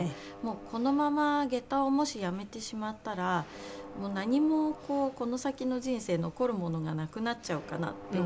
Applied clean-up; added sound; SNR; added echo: none; Mechanisms; 18 dB; none.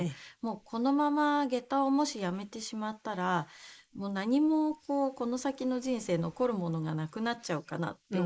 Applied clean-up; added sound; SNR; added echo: neural mask model Resemble Enhance denoiser.